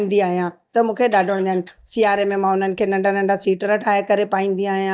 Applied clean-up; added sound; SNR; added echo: neural mask model DeepFilterNet 3.